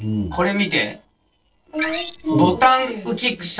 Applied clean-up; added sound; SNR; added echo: neural separator model SepFormer DNS4.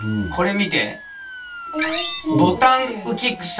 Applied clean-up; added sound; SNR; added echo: none; Motor vehicle (road) / Siren; 15 dB; reverberation time 0.2 s.